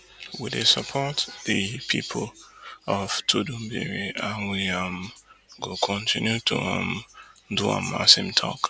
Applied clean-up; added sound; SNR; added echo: none; none; none; none.